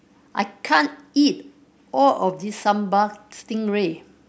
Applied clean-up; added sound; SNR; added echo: none; none; none; none.